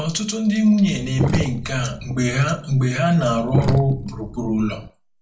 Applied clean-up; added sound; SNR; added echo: none; Sink (filling or washing); 7 dB; reverberation time 0.3 s.